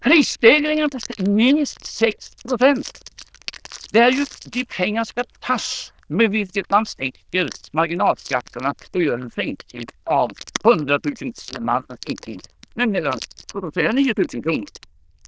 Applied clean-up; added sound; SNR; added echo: neural diffusion model UNIVERSE++.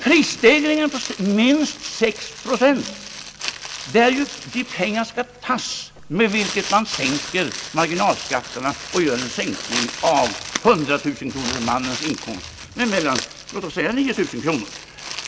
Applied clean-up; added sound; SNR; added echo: none; Crumpling, crinkling; 11 dB; none.